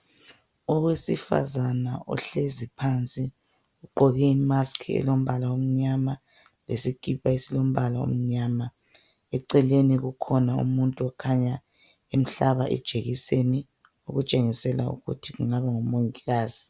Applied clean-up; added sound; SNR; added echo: none; none; none; none.